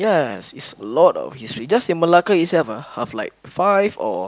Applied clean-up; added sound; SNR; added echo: none; none; none; none.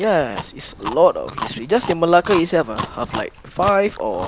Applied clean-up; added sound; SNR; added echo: none; Chewing, mastication; 12 dB; none.